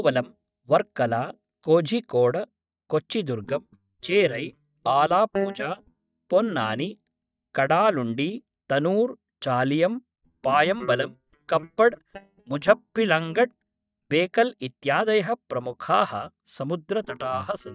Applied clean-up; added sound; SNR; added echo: neural mask model DeepFilterNet 3.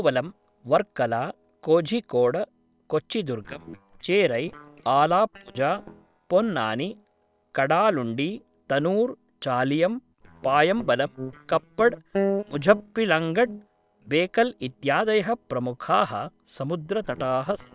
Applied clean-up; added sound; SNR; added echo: neural separator model SepFormer WHAM!.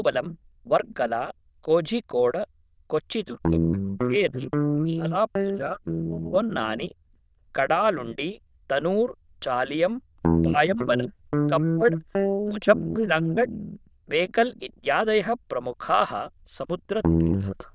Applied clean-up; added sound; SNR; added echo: neural diffusion model UNIVERSE++.